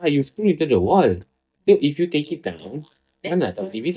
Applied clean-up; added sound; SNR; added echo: neural mask model DeepFilterNet 3.